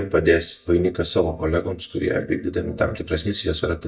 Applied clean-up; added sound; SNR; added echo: neural mask model DeepFilterNet 3.